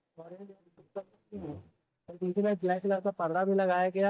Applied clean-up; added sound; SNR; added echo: neural mask model DeepFilterNet 3.